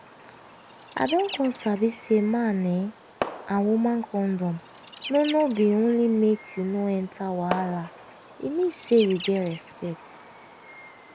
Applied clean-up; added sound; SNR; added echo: none; Bird + Fireworks; 13 dB; none.